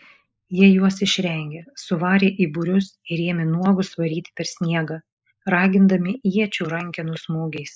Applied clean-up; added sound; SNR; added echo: neural mask model Resemble Enhance denoiser.